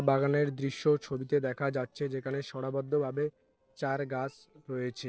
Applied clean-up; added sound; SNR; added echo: neural separator model SepFormer DNS4.